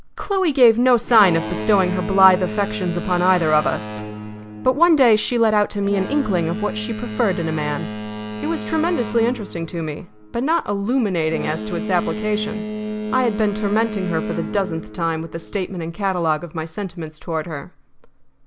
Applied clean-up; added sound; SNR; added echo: none; Boat, Water vehicle; 9 dB; none.